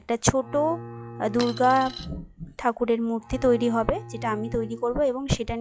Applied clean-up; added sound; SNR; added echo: classical method log-MMSE.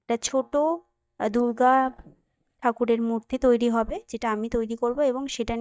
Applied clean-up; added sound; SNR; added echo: neural mask model DeepFilterNet 3.